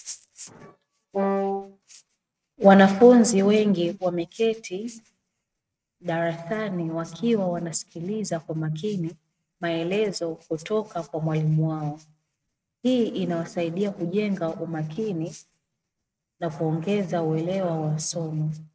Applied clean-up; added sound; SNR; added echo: neural mask model RNNoise.